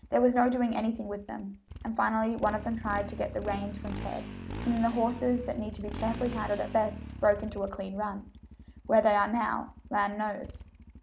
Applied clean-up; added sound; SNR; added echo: none; Motorcycle; 12 dB; none.